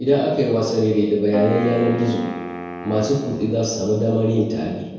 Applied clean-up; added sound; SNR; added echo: none; Wind instrument, woodwind instrument; 12 dB; reverberation time 1.2 s.